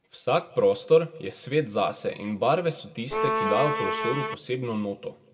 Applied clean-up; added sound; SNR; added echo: none; Bowed string instrument; 0 dB; reverberation time 1.8 s.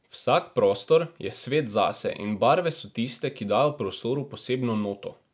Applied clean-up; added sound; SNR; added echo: none; none; none; none.